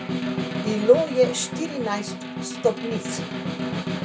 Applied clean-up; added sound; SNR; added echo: none; Snare drum; 4 dB; none.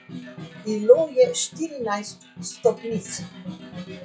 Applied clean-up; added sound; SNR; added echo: classical method log-MMSE.